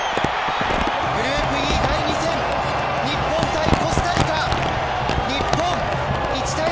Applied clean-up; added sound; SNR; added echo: none; Crumpling, crinkling; 6 dB; none.